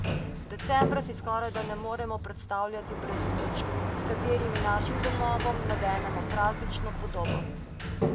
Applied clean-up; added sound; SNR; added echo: none; Sliding door; -2 dB; none.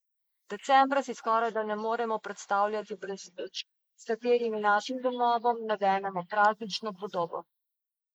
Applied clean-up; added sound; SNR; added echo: neural mask model Resemble Enhance denoiser.